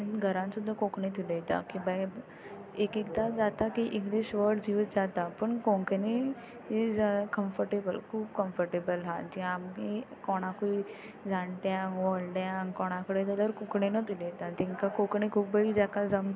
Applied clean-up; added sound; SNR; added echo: none; none; none; none.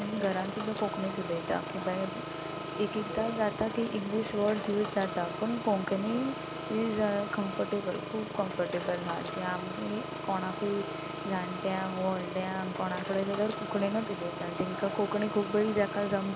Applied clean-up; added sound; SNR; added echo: none; Engine; 6 dB; none.